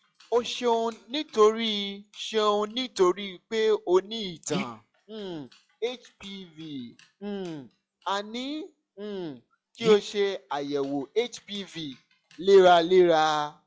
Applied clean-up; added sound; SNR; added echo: classical method log-MMSE.